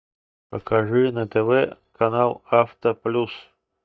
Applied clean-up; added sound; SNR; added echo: neural mask model DeepFilterNet 3.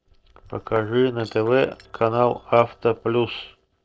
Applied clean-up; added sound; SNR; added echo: neural separator model SepFormer DNS4.